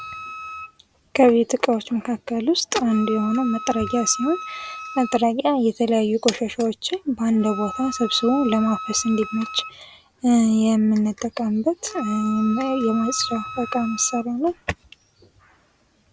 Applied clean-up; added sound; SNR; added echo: none; Wind instrument, woodwind instrument; 13 dB; none.